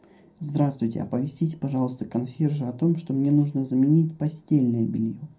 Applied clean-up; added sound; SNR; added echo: none; none; none; reverberation time 0.2 s.